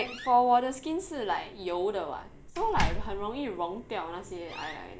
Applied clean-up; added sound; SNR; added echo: none; Slam; 7 dB; none.